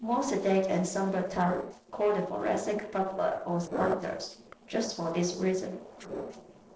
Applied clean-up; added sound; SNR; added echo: neural separator model SepFormer DNS4.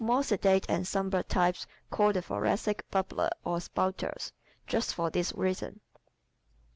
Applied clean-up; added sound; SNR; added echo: none; none; none; none.